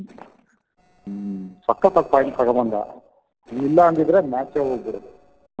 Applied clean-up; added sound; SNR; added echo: neural separator model SepFormer DNS4.